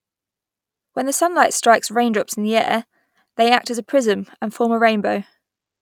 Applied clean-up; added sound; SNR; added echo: none; none; none; none.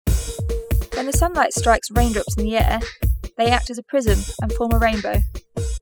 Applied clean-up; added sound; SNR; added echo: classical method spectral subtraction.